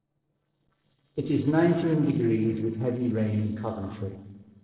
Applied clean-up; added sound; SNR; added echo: neural separator model SepFormer DNS4.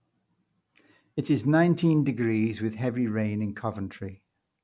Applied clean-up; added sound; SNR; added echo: none; none; none; none.